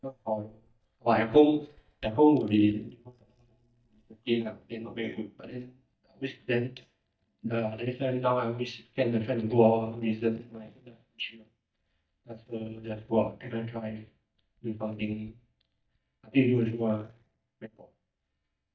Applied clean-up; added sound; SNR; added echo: neural mask model DeepFilterNet 3.